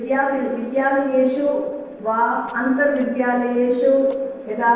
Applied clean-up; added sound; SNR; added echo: neural separator model SepFormer DNS4.